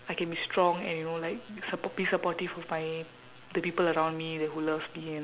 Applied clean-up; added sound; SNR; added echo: none; none; none; none.